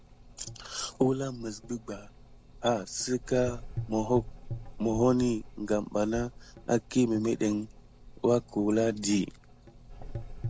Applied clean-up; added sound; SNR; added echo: none; Gurgling / Engine; 13 dB; none.